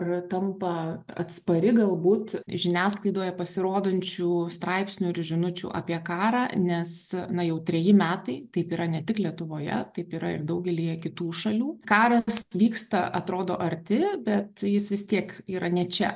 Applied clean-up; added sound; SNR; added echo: none; none; none; none.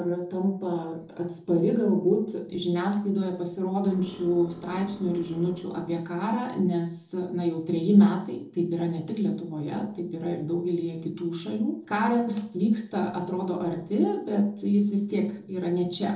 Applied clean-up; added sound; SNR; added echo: neural separator model SepFormer DNS4.